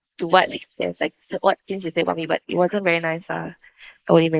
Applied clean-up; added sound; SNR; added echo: neural mask model Resemble Enhance denoiser.